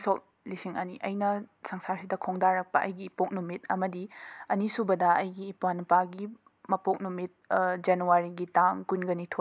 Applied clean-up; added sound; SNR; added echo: none; none; none; none.